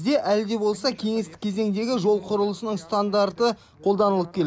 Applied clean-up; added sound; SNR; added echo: none; none; none; none.